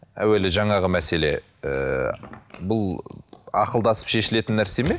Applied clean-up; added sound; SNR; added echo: none; none; none; none.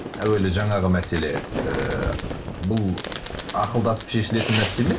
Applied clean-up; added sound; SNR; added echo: none; Fireworks; 7 dB; reverberation time 0.2 s.